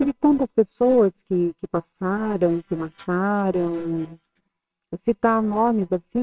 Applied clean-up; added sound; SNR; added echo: neural separator model SepFormer WHAMR!.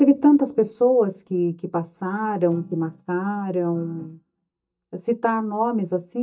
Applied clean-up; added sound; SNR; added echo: neural mask model DeepFilterNet 3.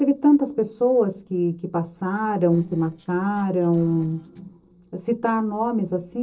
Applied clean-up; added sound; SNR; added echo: neural separator model SepFormer DNS4.